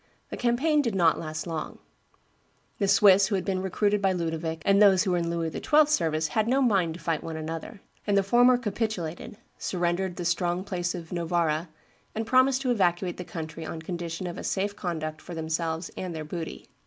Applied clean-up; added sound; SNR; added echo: none; none; none; none.